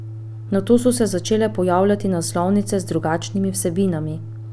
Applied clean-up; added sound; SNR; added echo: none; Organ; 12 dB; none.